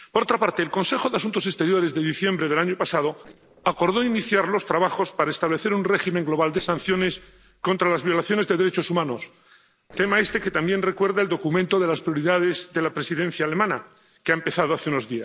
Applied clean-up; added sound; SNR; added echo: neural separator model SepFormer DNS4.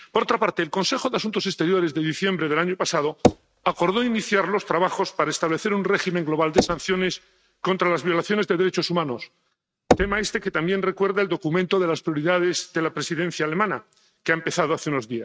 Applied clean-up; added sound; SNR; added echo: neural mask model RNNoise.